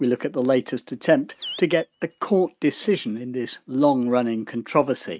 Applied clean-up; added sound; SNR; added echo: neural mask model RNNoise.